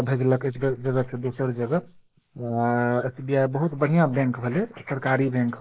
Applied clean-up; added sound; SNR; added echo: neural mask model Resemble Enhance denoiser.